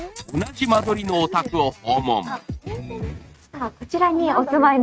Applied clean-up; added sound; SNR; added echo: neural mask model RNNoise.